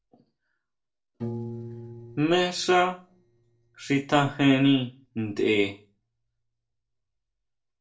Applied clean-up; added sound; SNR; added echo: neural separator model SepFormer DNS4.